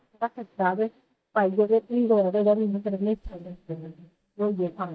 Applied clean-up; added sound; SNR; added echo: neural mask model DeepFilterNet 3.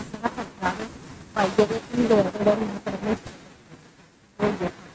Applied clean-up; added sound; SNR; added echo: neural mask model RNNoise.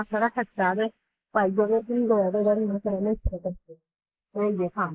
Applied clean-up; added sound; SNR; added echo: neural mask model Resemble Enhance denoiser.